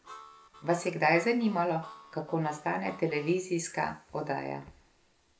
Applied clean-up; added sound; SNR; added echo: none; Harmonica; 19 dB; none.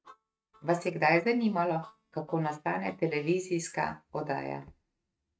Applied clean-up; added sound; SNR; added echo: neural mask model RNNoise.